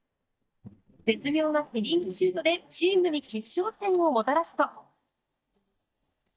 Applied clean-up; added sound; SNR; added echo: neural mask model DeepFilterNet 3.